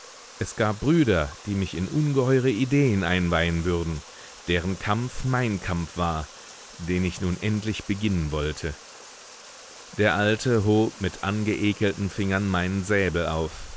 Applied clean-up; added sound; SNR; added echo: none; Water; 20 dB; none.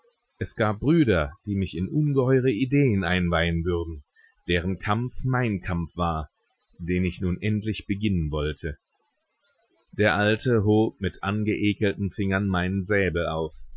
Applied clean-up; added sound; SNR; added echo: classical method Wiener filter.